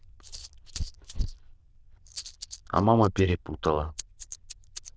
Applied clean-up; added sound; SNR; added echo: neural diffusion model UNIVERSE++.